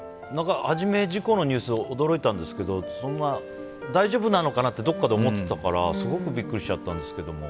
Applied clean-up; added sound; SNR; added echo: none; none; none; none.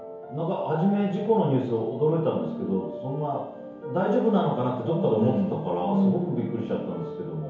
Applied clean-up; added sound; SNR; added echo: none; none; none; reverberation time 1.0 s.